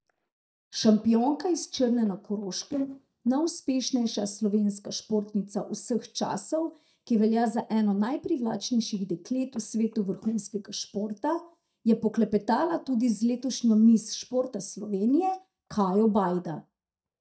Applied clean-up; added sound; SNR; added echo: neural mask model DeepFilterNet 3.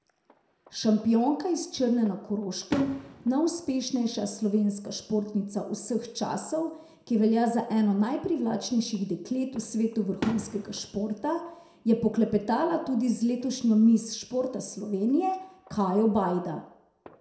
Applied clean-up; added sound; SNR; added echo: none; Fireworks; 19 dB; reverberation time 0.5 s.